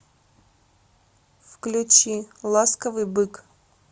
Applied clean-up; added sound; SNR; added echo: none; none; none; none.